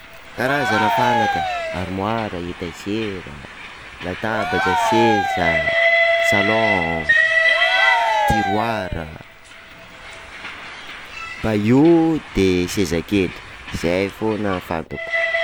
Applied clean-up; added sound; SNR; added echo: none; Train + Cheering; -1 dB; none.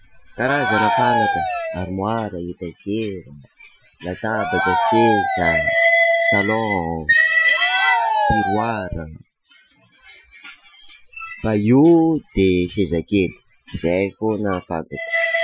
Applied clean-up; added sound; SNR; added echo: classical method Wiener filter.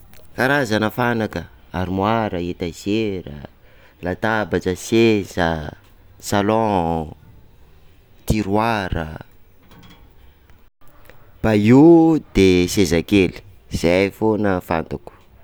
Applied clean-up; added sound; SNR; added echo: none; none; none; none.